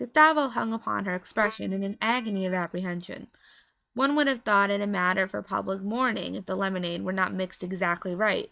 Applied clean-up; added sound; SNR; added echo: neural mask model DeepFilterNet 3.